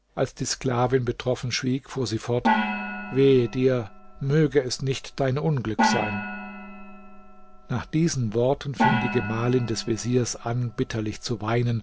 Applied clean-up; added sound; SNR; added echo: none; Gong; 5 dB; none.